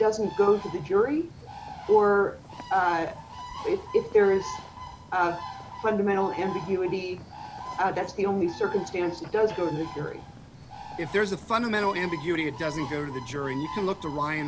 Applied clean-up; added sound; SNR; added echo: none; Bird; 13 dB; none.